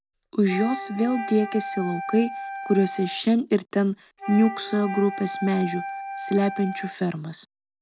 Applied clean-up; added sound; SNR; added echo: none; Wind instrument, woodwind instrument; 10 dB; none.